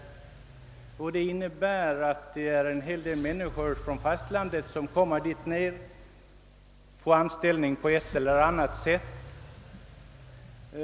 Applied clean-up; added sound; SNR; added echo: none; Engine / Car; 17 dB; none.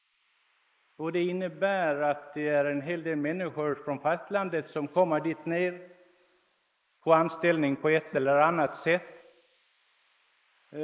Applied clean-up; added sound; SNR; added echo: neural mask model Resemble Enhance denoiser.